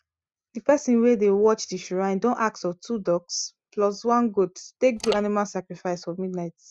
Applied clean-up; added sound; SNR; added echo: neural mask model RNNoise.